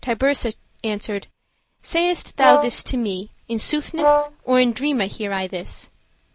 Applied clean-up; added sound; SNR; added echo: none; Brass instrument; -2 dB; none.